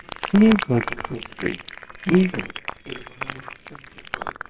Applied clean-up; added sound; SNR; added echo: neural separator model SepFormer WHAMR!.